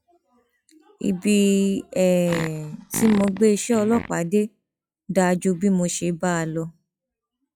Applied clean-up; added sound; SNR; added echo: classical method log-MMSE.